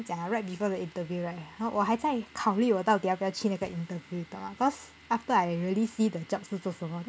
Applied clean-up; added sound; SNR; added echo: none; none; none; none.